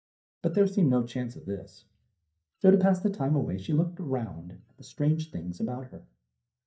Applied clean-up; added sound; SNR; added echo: neural mask model DeepFilterNet 3.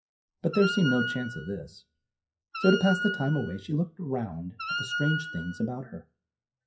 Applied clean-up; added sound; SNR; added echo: classical method WPE with log-MMSE.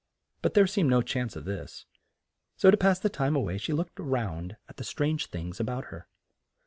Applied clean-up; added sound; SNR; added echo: none; none; none; none.